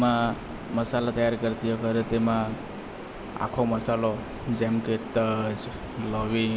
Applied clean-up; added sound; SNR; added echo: none; none; none; none.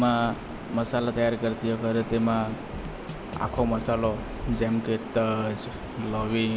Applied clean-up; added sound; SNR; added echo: none; Drum kit; 10 dB; none.